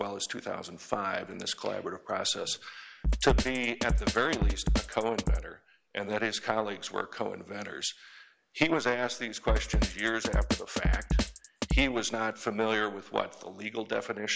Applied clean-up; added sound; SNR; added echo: none; Drum kit; 1 dB; none.